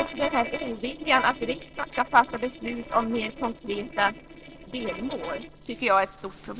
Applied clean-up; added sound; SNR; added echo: neural separator model SepFormer DNS4.